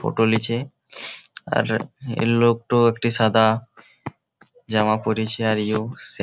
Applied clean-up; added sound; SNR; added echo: none; none; none; none.